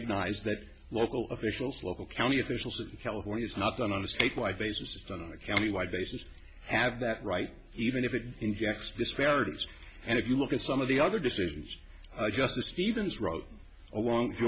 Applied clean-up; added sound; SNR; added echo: none; Shatter; 3 dB; none.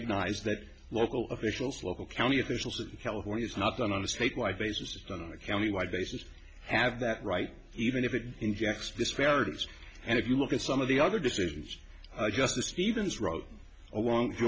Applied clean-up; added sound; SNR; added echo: none; none; none; none.